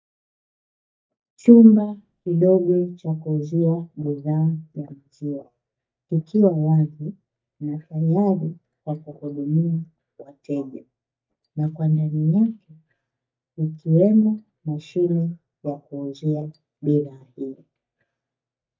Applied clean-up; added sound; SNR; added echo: neural mask model DeepFilterNet 3.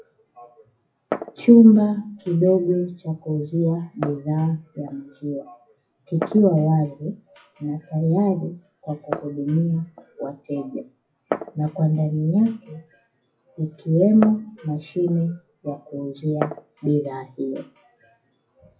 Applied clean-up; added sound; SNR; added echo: classical method WPE with log-MMSE.